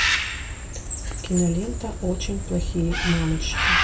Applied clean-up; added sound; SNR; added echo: none; Bird; -1 dB; reverberation time 0.2 s.